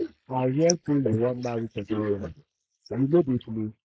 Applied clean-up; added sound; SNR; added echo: neural mask model Resemble Enhance denoiser.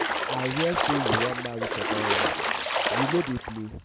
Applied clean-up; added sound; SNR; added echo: none; Splash, splatter; -4 dB; none.